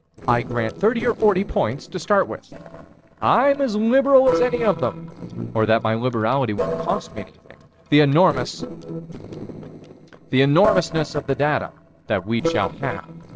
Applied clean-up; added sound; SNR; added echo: neural separator model SepFormer DNS4.